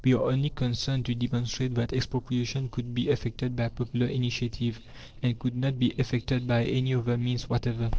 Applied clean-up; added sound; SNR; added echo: neural separator model SepFormer DNS4.